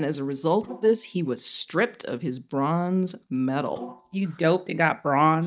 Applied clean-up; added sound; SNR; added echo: neural mask model DeepFilterNet 3.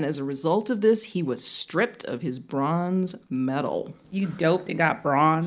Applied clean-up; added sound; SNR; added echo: none; none; none; none.